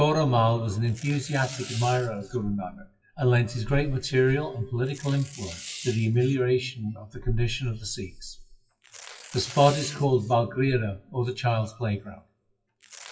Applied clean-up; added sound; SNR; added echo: classical method WPE with log-MMSE.